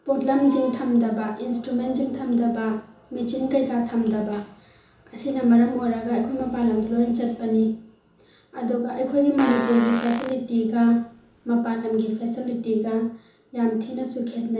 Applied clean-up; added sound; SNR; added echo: none; Fart; 11 dB; reverberation time 0.8 s.